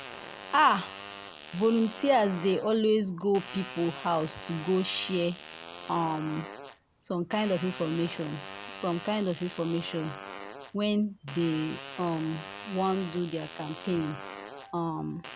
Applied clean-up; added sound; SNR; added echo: none; Fart; 13 dB; none.